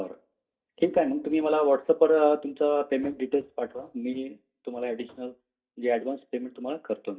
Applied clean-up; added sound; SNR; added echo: neural mask model DeepFilterNet 3.